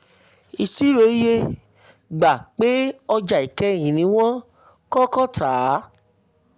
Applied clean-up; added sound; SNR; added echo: none; none; none; none.